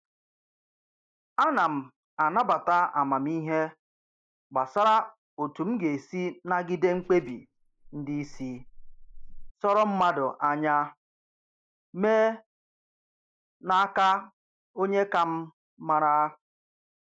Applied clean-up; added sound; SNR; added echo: neural mask model Resemble Enhance denoiser.